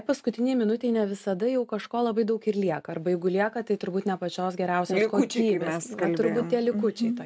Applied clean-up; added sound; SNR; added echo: none; none; none; none.